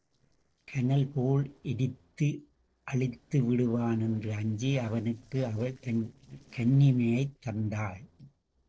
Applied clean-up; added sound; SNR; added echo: neural separator model SepFormer DNS4.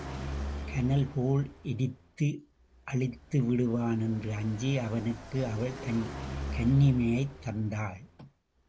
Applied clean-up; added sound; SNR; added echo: none; Car passing by; 11 dB; none.